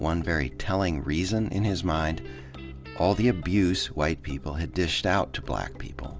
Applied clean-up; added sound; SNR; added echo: none; Guitar; 20 dB; none.